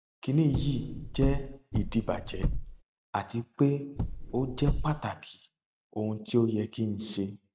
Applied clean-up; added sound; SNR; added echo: none; Car; 1 dB; none.